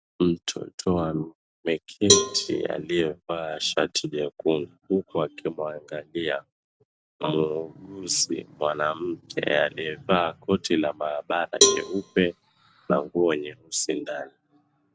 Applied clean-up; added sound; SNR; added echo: none; Cowbell; 0 dB; none.